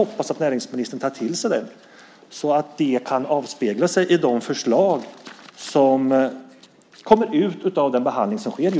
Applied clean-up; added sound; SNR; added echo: none; none; none; none.